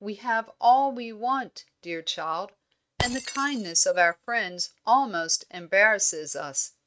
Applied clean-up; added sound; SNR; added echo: neural mask model RNNoise.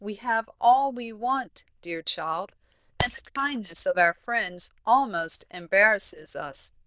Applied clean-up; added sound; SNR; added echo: neural diffusion model UNIVERSE++.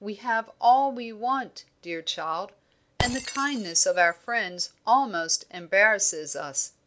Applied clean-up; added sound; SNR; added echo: none; Shatter; 16 dB; none.